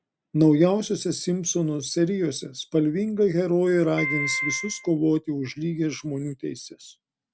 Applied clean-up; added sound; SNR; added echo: none; Piano; 4 dB; none.